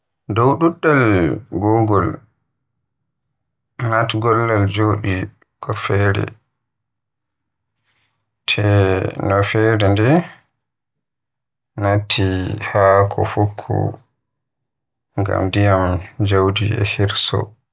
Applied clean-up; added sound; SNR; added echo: none; none; none; none.